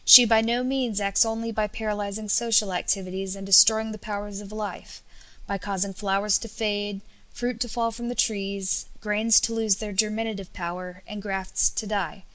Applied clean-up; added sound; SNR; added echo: none; none; none; none.